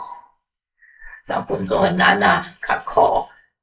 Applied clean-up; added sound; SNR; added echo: neural mask model Resemble Enhance denoiser.